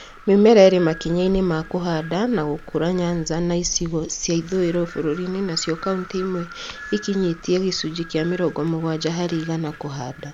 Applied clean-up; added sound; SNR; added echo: none; Wind + Rain; 17 dB; none.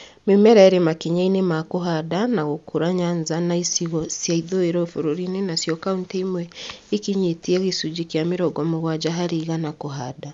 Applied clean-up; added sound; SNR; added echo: none; none; none; none.